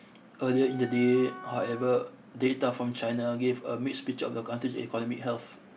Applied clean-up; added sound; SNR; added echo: none; Wind instrument, woodwind instrument; 15 dB; none.